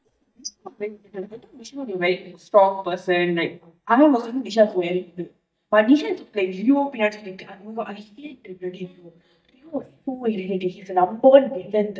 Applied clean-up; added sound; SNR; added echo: neural mask model DeepFilterNet 3.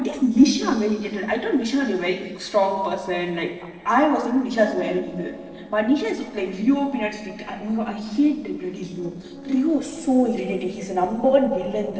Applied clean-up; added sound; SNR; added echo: neural separator model SepFormer DNS4.